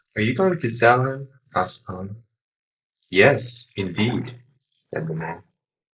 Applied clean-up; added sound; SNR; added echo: neural mask model Resemble Enhance denoiser.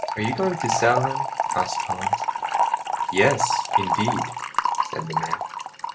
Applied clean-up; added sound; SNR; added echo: none; Fill (with liquid) / Trickle, dribble; -2 dB; none.